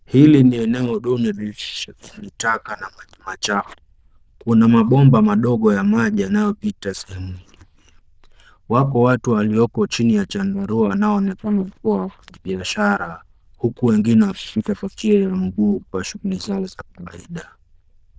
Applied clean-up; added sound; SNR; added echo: neural diffusion model UNIVERSE++.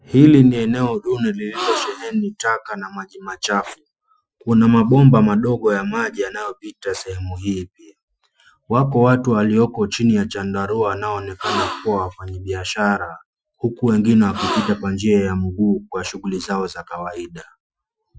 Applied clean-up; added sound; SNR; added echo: classical method Wiener filter.